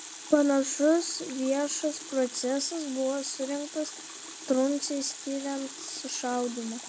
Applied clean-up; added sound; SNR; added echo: none; Water tap, faucet; 12 dB; none.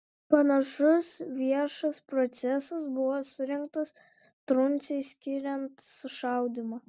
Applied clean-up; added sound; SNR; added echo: none; none; none; none.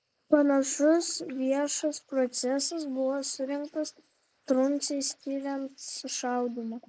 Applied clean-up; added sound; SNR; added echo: neural mask model Resemble Enhance denoiser.